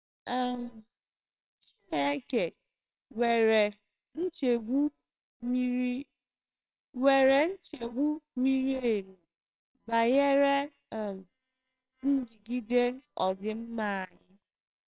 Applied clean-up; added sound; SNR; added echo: neural separator model SepFormer WHAMR!.